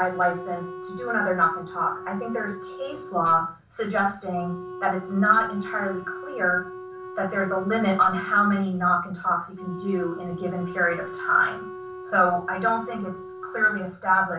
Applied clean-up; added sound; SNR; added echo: none; Wind instrument, woodwind instrument; 13 dB; reverberation time 0.3 s.